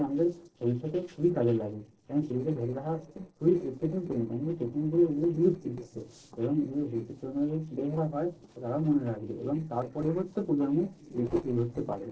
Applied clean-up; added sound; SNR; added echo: neural separator model SepFormer DNS4.